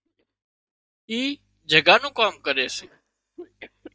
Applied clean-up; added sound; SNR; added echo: neural mask model DeepFilterNet 3.